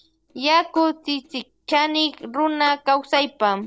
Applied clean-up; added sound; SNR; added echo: neural separator model SepFormer DNS4.